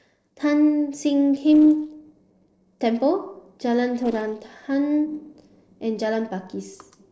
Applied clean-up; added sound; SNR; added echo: neural separator model SepFormer DNS4.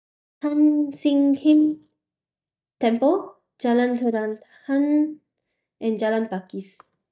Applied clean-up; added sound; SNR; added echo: neural mask model DeepFilterNet 3.